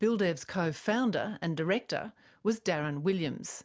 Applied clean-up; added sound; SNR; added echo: none; none; none; none.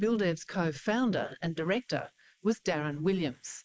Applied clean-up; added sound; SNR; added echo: neural mask model Resemble Enhance denoiser.